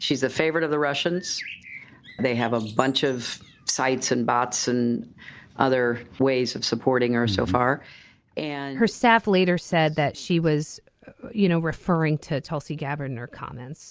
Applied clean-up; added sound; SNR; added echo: none; Bird; 20 dB; none.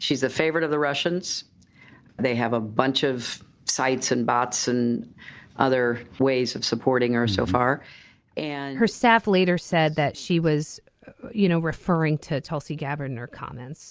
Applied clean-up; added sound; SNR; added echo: none; none; none; none.